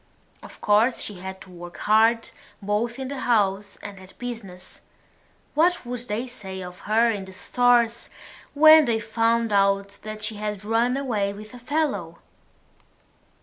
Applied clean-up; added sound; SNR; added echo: none; none; none; none.